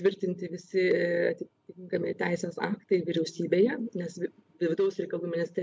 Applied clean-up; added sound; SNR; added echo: none; none; none; none.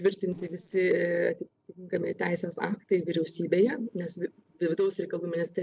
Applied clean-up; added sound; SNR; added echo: neural separator model SepFormer DNS4.